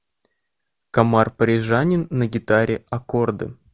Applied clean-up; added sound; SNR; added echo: none; none; none; none.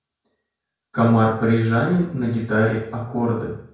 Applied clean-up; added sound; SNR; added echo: none; none; none; reverberation time 0.5 s.